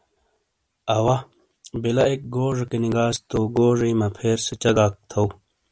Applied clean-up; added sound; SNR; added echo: none; none; none; none.